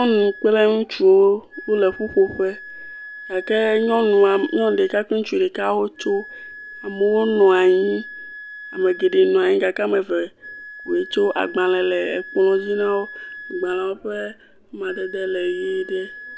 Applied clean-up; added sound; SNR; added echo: none; Wind instrument, woodwind instrument; 18 dB; none.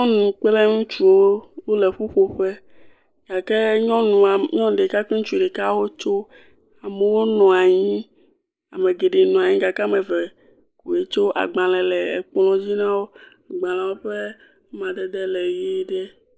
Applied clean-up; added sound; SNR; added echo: neural mask model Resemble Enhance denoiser.